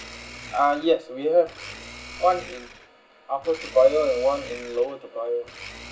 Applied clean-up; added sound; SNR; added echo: none; Domestic sounds, home sounds; 17 dB; reverberation time 0.4 s.